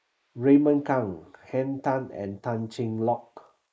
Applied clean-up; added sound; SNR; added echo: neural mask model Resemble Enhance denoiser.